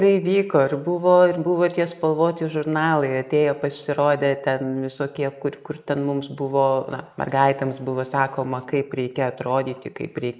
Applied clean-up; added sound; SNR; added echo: neural mask model Resemble Enhance denoiser.